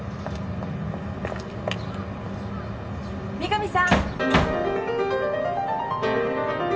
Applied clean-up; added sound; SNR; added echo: none; Bass drum; -3 dB; reverberation time 1.6 s.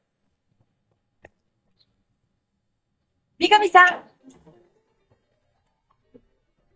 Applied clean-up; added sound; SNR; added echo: neural mask model DeepFilterNet 3.